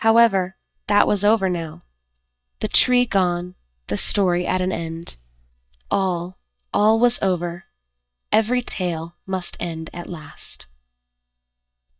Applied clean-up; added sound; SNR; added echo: neural mask model DeepFilterNet 3.